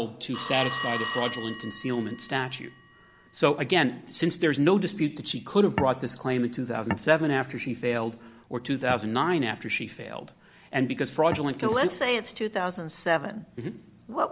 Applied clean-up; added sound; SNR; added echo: none; Telephone; 10 dB; none.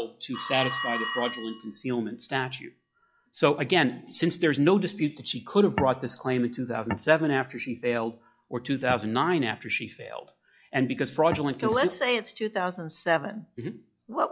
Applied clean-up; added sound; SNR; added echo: classical method log-MMSE.